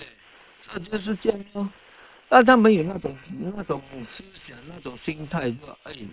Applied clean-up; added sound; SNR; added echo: neural separator model SepFormer WHAM!.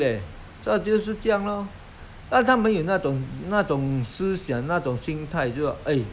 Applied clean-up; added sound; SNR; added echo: none; none; none; none.